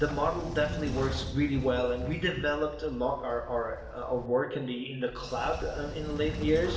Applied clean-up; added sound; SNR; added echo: none; Sliding door / Train; 8 dB; reverberation time 0.9 s.